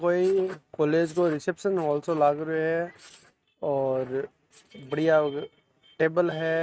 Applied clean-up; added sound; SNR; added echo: neural mask model RNNoise.